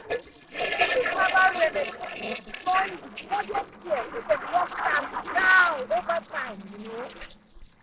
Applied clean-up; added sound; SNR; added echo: neural separator model SepFormer DNS4.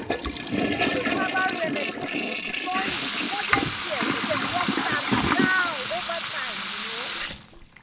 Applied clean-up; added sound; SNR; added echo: none; Toilet flush / Water tap, faucet; -5 dB; none.